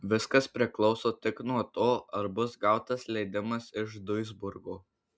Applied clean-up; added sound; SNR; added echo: none; none; none; none.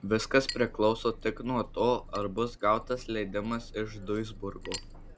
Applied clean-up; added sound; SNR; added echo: none; Engine + Chink, clink; 14 dB; none.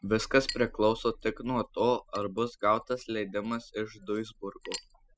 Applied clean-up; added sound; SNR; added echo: classical method spectral subtraction.